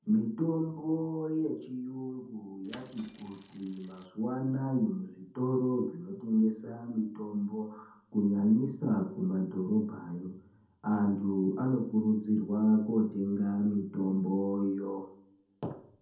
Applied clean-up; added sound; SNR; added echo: none; Mechanisms / Bicycle; 17 dB; reverberation time 0.6 s.